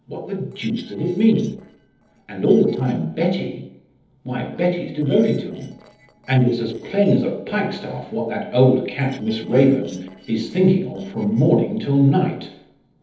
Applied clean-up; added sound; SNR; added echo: neural separator model SepFormer DNS4.